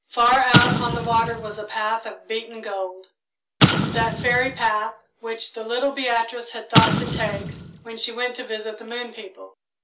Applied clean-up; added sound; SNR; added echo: none; Explosion; -1 dB; none.